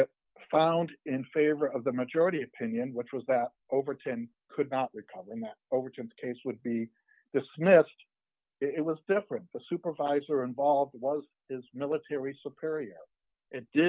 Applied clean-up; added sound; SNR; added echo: none; none; none; none.